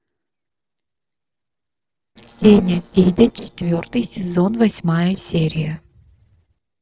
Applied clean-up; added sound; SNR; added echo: neural separator model SepFormer DNS4.